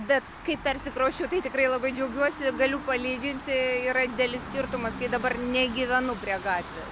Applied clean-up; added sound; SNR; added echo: none; none; none; none.